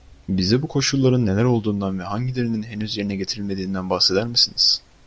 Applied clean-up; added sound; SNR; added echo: none; none; none; none.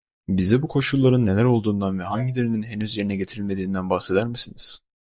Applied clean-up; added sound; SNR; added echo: neural mask model Resemble Enhance denoiser.